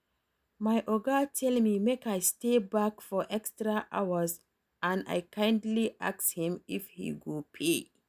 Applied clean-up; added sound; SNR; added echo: none; none; none; none.